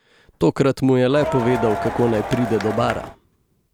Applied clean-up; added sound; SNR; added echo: none; Crowd; 7 dB; none.